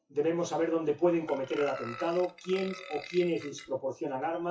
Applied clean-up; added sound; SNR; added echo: classical method WPE with log-MMSE.